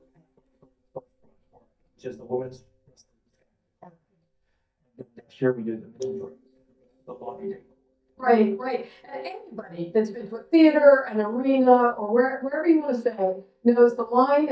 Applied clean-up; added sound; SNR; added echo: neural mask model DeepFilterNet 3.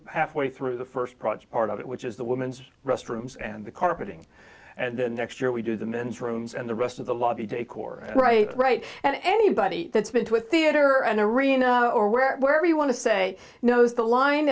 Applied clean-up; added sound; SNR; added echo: none; none; none; none.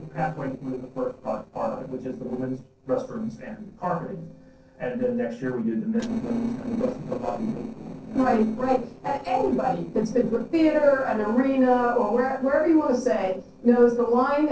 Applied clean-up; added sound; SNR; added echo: neural separator model SepFormer DNS4.